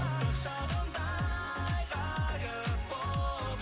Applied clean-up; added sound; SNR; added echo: none; Guitar; 10 dB; none.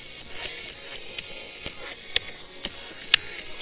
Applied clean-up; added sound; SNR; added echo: neural separator model SepFormer WHAM!.